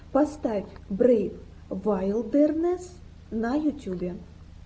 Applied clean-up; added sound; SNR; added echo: none; none; none; none.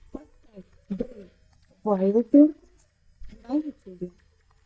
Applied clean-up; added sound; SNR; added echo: neural mask model DeepFilterNet 3.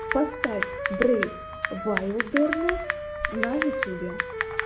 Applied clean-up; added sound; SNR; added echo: none; Wind instrument, woodwind instrument + Typing; 2 dB; none.